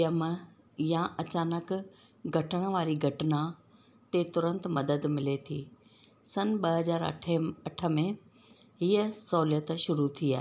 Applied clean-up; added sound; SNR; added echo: none; none; none; none.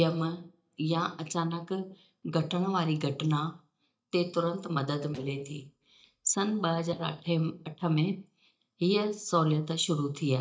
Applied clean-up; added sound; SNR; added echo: neural mask model DeepFilterNet 3.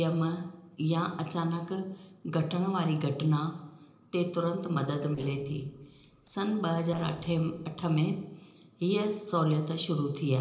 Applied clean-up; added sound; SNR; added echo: neural separator model SepFormer DNS4.